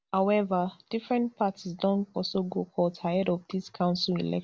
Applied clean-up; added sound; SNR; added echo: none; none; none; none.